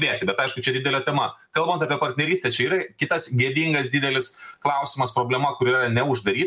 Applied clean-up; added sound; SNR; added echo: none; none; none; none.